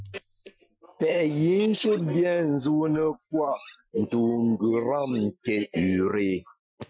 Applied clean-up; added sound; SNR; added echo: classical method Wiener filter.